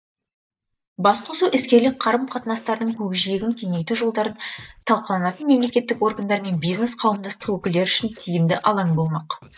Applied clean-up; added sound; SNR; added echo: neural mask model DeepFilterNet 3.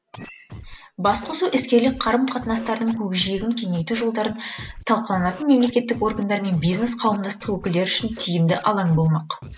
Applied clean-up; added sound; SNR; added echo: none; Scratching (performance technique); 18 dB; none.